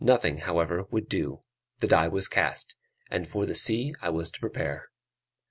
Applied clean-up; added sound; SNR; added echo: none; none; none; none.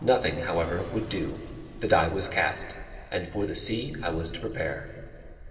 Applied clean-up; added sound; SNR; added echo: none; Bus; 14 dB; reverberation time 2.4 s.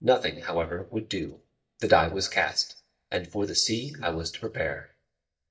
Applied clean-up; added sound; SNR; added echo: neural mask model DeepFilterNet 3.